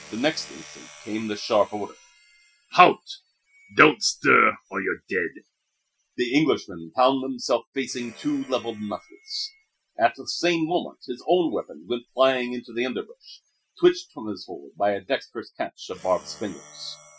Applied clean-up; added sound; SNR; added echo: classical method Wiener filter.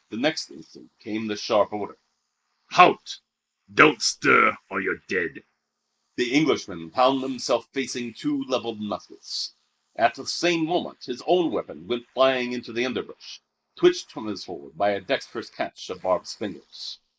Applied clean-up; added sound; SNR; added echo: neural mask model Resemble Enhance denoiser.